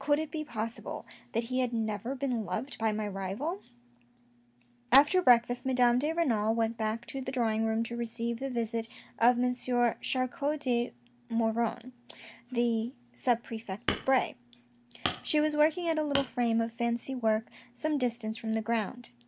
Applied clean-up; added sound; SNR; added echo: none; Hammer; 9 dB; none.